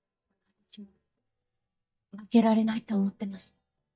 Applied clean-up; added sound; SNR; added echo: neural mask model DeepFilterNet 3.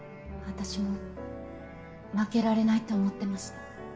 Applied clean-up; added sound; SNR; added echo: none; Bowed string instrument; 18 dB; reverberation time 1.5 s.